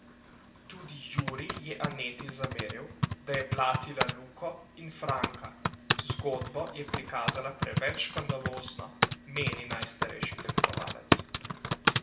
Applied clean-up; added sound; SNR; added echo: none; Typing; -4 dB; reverberation time 0.6 s.